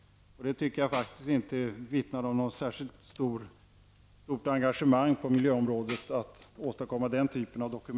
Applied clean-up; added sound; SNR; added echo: none; Tambourine; 0 dB; none.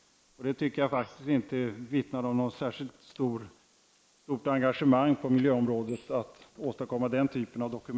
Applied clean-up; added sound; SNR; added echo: neural mask model Resemble Enhance denoiser.